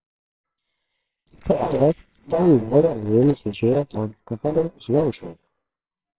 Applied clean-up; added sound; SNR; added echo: neural separator model SepFormer WHAMR!.